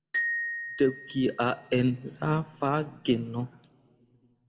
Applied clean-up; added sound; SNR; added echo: none; Glockenspiel; 7 dB; reverberation time 0.9 s.